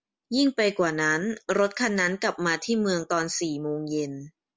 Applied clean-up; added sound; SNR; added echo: none; none; none; none.